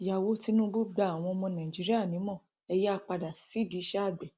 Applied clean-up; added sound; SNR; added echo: none; none; none; none.